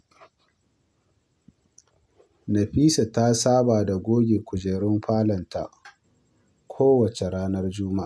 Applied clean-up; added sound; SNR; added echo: none; none; none; none.